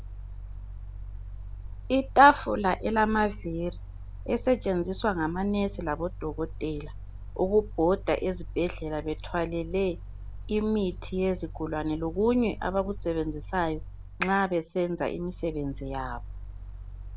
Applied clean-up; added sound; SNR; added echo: none; Mechanical fan; 10 dB; none.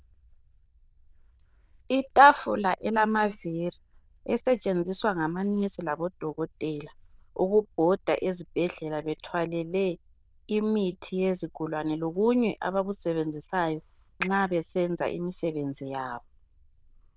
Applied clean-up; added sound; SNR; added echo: neural diffusion model UNIVERSE++.